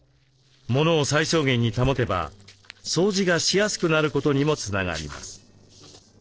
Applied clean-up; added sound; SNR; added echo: neural separator model SepFormer DNS4.